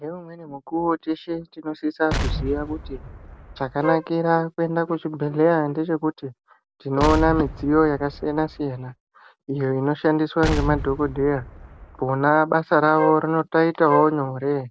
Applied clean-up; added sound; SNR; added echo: none; Wind instrument, woodwind instrument + Explosion; 7 dB; none.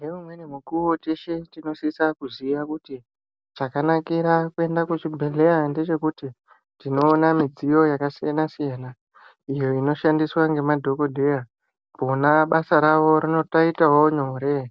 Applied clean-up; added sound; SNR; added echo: none; none; none; none.